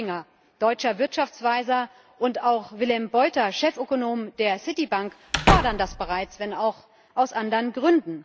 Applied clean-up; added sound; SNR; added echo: none; Slam / Wood; 2 dB; none.